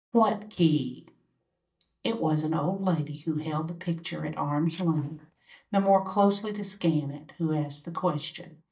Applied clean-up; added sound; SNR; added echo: neural mask model DeepFilterNet 3.